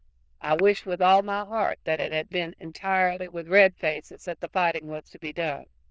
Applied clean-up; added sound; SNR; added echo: neural diffusion model UNIVERSE++.